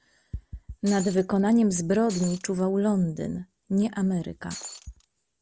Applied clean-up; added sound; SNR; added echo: none; Shatter; 15 dB; none.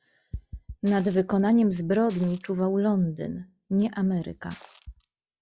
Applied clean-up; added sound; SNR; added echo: classical method log-MMSE.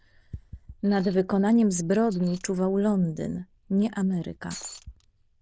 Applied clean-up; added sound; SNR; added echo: neural diffusion model UNIVERSE++.